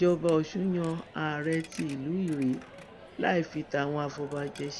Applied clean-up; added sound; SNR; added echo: none; Coin (dropping); 18 dB; none.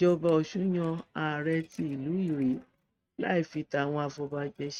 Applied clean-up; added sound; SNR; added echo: neural mask model RNNoise.